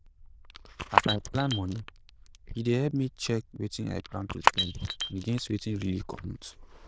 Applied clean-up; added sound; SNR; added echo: neural diffusion model UNIVERSE++.